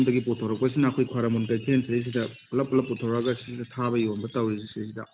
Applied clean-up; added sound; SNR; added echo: none; Wind chime; 19 dB; none.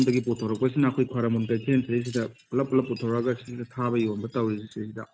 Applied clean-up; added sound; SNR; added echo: neural mask model RNNoise.